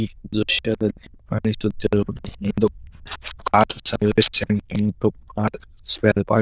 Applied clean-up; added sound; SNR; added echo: neural diffusion model UNIVERSE++.